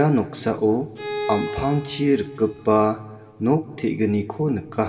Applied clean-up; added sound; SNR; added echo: none; Bowed string instrument; 11 dB; reverberation time 3.0 s.